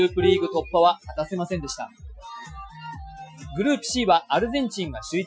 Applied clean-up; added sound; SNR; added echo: classical method Wiener filter.